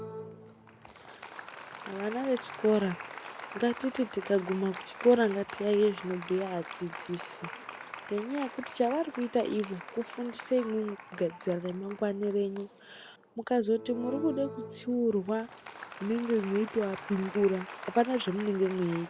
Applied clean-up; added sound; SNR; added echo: none; Applause; 13 dB; none.